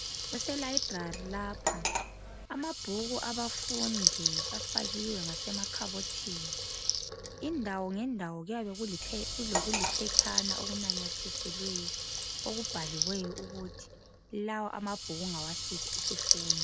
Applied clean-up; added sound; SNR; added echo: none; Cutlery, silverware + Water tap, faucet / Liquid; -4 dB; none.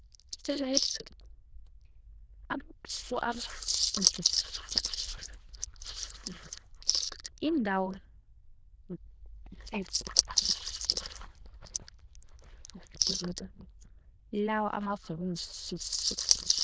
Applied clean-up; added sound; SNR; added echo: neural diffusion model UNIVERSE++.